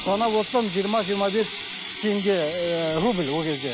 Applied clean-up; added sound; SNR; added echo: none; Water tap, faucet; 9 dB; none.